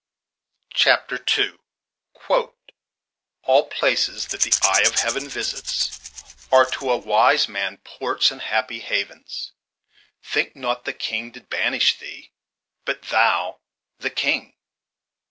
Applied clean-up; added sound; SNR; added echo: none; Rattle / Rattle (instrument); 4 dB; none.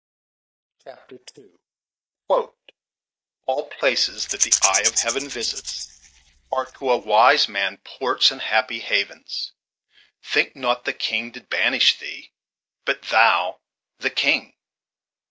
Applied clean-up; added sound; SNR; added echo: neural mask model DeepFilterNet 3.